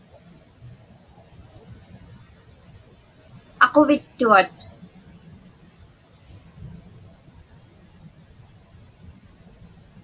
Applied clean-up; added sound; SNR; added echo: none; none; none; none.